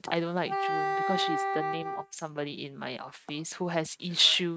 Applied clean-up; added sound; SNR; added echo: neural mask model RNNoise.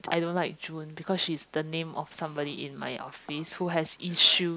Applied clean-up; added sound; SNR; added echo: none; none; none; none.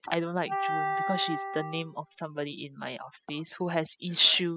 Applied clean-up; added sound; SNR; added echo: classical method spectral subtraction.